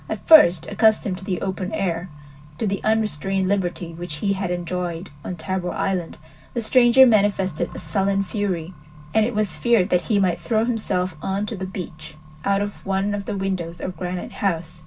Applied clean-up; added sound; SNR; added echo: none; Accelerating, revving, vroom; 18 dB; reverberation time 0.4 s.